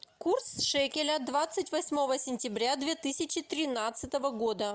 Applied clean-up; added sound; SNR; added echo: none; none; none; none.